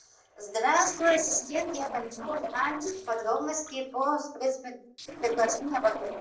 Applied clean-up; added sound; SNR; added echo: neural separator model SepFormer DNS4.